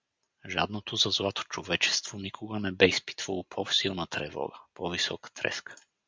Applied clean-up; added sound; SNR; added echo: none; none; none; none.